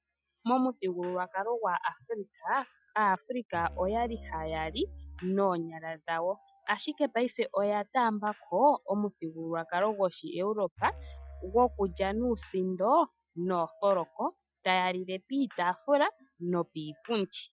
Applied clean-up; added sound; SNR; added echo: classical method Wiener filter.